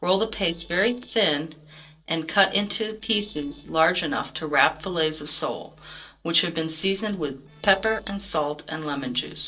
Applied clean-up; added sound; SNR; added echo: neural separator model SepFormer DNS4.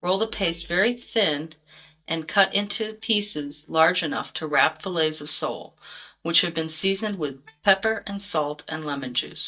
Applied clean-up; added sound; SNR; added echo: neural mask model DeepFilterNet 3.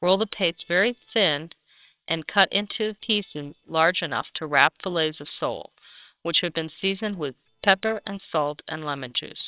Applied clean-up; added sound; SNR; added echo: neural separator model SepFormer WHAMR!.